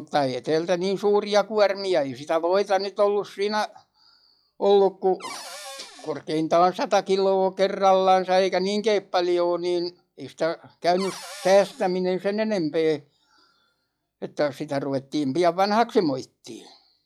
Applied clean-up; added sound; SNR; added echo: classical method log-MMSE.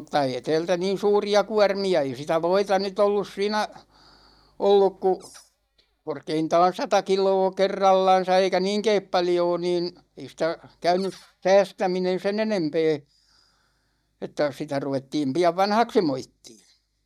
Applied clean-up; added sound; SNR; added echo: neural mask model DeepFilterNet 3.